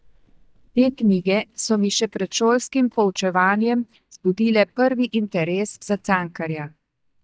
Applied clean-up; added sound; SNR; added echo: neural mask model DeepFilterNet 3.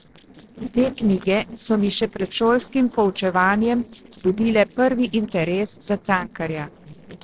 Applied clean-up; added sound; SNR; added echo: neural separator model SepFormer DNS4.